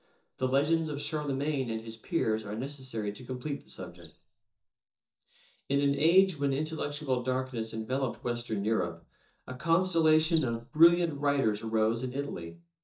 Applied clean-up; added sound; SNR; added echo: neural mask model DeepFilterNet 3.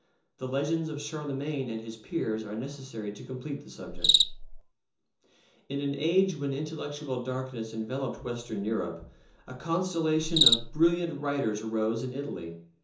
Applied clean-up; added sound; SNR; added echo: none; Cricket; 3 dB; reverberation time 0.6 s.